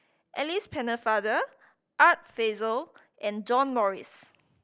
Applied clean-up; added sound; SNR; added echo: none; none; none; none.